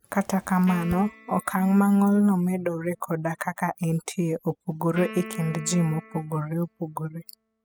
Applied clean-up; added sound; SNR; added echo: classical method spectral subtraction.